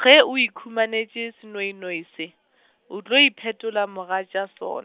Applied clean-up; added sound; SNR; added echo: none; none; none; none.